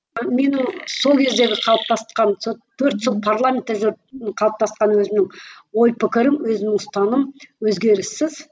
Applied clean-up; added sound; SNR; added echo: none; Chirp, tweet; 9 dB; none.